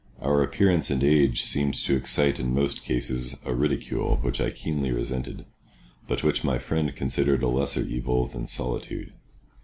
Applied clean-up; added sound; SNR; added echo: none; none; none; none.